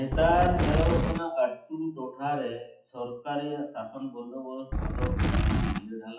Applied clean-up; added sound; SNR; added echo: classical method WPE with log-MMSE.